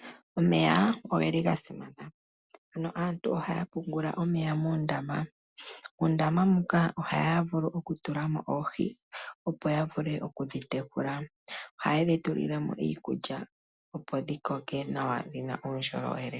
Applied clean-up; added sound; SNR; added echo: none; none; none; none.